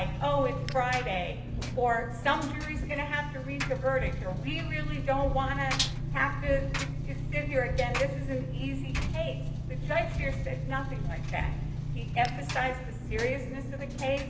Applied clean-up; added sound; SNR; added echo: none; Engine; 0 dB; reverberation time 1.1 s.